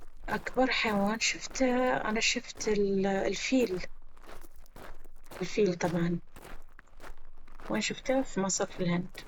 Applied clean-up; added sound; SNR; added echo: none; Walk, footsteps; 9 dB; none.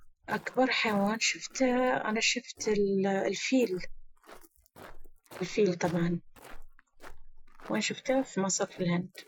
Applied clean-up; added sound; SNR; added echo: classical method Wiener filter.